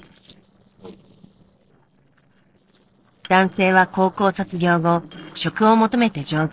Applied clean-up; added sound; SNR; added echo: neural separator model SepFormer DNS4.